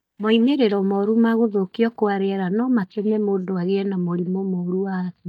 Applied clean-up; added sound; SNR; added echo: neural mask model DeepFilterNet 3.